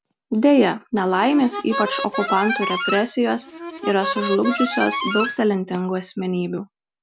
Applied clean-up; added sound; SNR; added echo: none; Harmonica; 6 dB; none.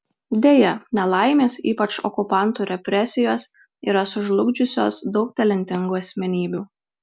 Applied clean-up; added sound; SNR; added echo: none; none; none; none.